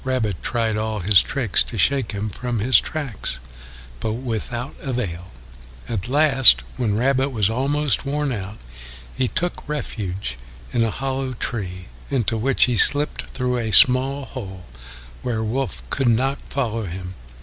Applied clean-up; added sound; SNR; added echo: none; none; none; none.